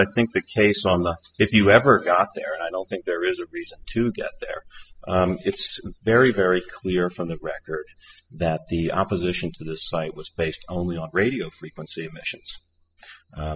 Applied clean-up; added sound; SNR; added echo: classical method spectral subtraction.